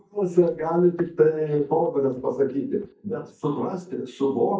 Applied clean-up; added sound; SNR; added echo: neural mask model DeepFilterNet 3.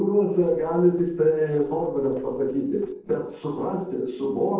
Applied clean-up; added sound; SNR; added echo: neural separator model SepFormer DNS4.